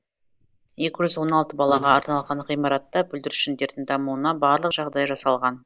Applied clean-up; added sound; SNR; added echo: neural mask model Resemble Enhance denoiser.